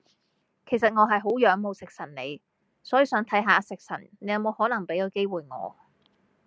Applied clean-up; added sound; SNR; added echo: none; none; none; none.